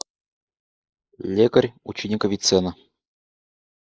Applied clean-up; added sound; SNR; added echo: neural mask model Resemble Enhance denoiser.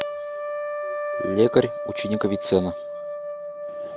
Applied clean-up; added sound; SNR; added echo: none; Trumpet; 4 dB; none.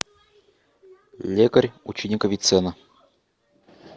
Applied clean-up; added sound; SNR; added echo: none; none; none; none.